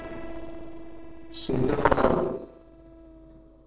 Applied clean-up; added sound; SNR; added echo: neural separator model SepFormer DNS4.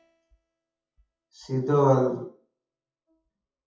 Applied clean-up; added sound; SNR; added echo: classical method WPE with log-MMSE.